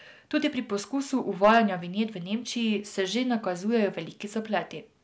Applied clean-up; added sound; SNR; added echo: none; none; none; none.